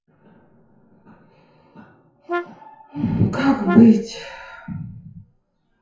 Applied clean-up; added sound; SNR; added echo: classical method WPE with log-MMSE.